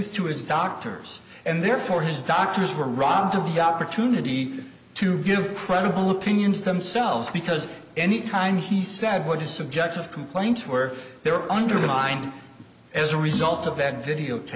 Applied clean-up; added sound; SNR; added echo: none; none; none; none.